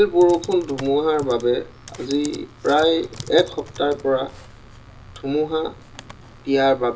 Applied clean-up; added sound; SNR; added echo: none; Computer keyboard; 18 dB; reverberation time 0.2 s.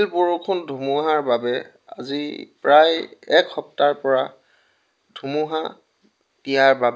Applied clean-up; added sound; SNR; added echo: none; none; none; none.